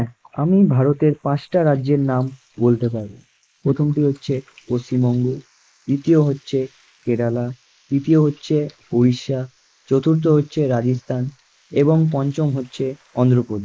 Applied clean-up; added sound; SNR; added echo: neural mask model Resemble Enhance denoiser.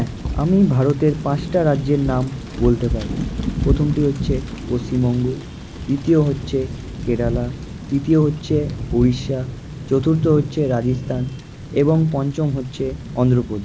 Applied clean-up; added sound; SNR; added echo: none; Thunder / Rain; 7 dB; none.